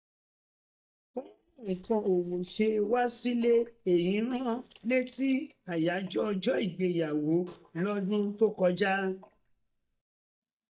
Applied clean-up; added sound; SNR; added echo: neural mask model DeepFilterNet 3.